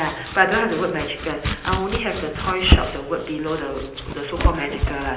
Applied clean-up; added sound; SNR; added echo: none; Domestic sounds, home sounds; 1 dB; reverberation time 0.9 s.